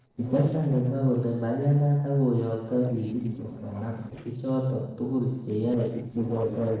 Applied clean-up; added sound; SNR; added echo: neural separator model SepFormer DNS4.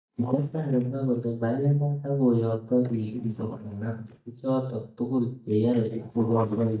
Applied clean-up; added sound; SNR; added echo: neural mask model DeepFilterNet 3.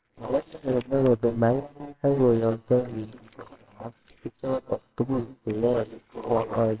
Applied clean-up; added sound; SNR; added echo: neural separator model SepFormer WHAMR!.